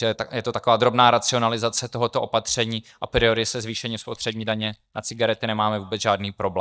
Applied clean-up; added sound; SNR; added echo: neural mask model DeepFilterNet 3.